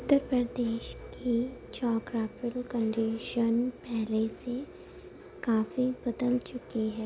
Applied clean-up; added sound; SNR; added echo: none; none; none; none.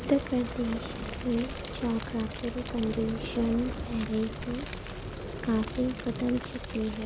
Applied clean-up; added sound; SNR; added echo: none; Fire; 6 dB; none.